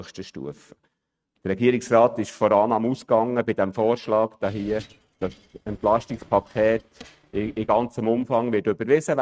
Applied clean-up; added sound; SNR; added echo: neural mask model RNNoise.